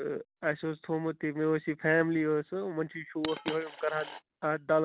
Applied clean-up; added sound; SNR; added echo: none; Coin (dropping); 11 dB; none.